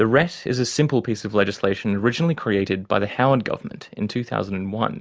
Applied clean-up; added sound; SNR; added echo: none; none; none; none.